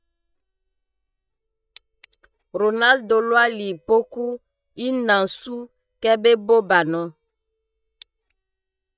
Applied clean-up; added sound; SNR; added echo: neural mask model DeepFilterNet 3.